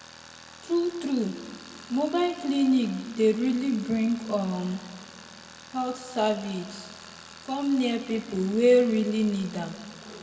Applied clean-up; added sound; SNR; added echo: none; Tools; 20 dB; reverberation time 1.7 s.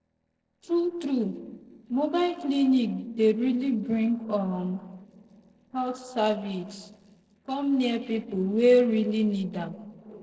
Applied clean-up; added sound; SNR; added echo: neural separator model SepFormer DNS4.